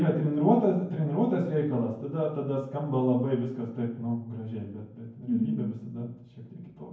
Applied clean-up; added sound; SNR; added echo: none; none; none; reverberation time 0.9 s.